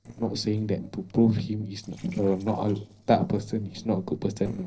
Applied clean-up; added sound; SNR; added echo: neural separator model SepFormer DNS4.